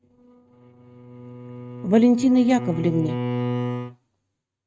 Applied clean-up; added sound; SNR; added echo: neural mask model RNNoise.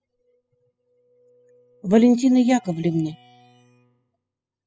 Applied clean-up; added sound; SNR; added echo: classical method spectral subtraction.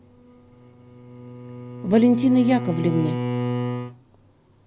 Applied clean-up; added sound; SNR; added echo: none; Bowed string instrument; 6 dB; none.